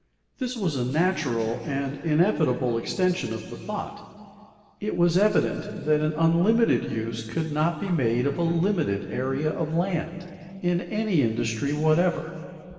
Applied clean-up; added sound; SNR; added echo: none; none; none; reverberation time 2.4 s.